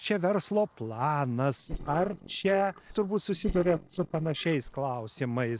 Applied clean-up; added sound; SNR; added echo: neural separator model SepFormer DNS4.